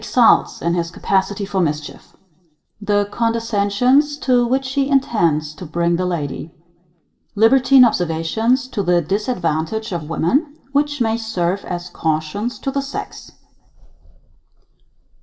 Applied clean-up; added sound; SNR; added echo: none; none; none; reverberation time 0.7 s.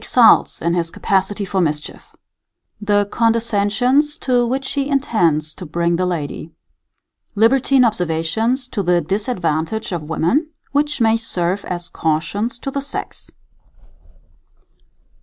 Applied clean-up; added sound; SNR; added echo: none; none; none; none.